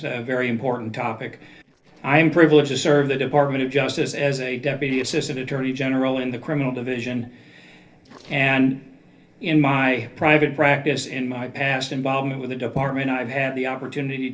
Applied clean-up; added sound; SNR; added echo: neural separator model SepFormer DNS4.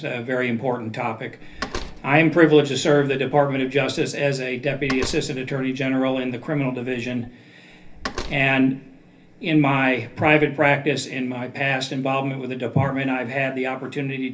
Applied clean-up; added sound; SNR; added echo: none; Slam; 15 dB; reverberation time 0.3 s.